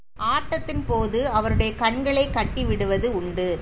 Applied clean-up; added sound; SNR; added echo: none; none; none; none.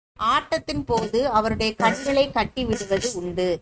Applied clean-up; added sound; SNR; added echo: neural mask model RNNoise.